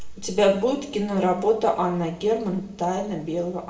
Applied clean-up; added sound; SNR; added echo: none; none; none; reverberation time 0.6 s.